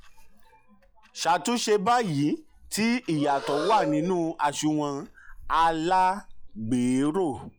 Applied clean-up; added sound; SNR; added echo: classical method log-MMSE.